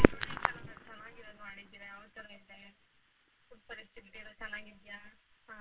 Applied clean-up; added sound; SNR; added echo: neural separator model SepFormer WHAMR!.